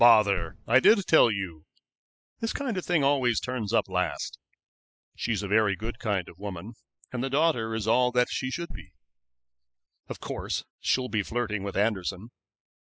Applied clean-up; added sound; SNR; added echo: classical method spectral subtraction.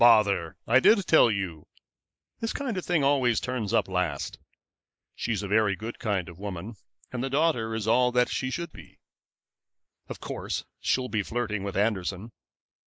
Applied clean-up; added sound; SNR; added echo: neural mask model Resemble Enhance denoiser.